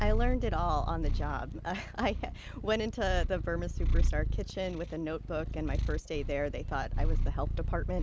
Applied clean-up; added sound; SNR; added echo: none; Purr; -4 dB; none.